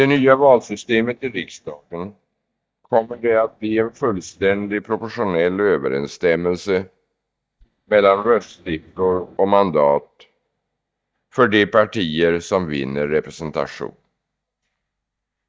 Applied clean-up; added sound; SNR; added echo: neural mask model DeepFilterNet 3.